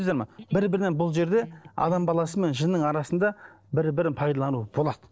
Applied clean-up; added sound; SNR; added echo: neural separator model SepFormer DNS4.